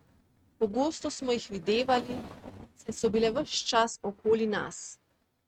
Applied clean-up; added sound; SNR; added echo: neural mask model RNNoise.